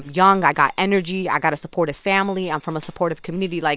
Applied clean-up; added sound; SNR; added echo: neural separator model SepFormer WHAM!.